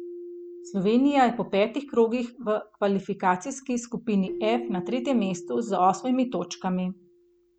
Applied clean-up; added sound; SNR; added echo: none; Keyboard (musical); 15 dB; none.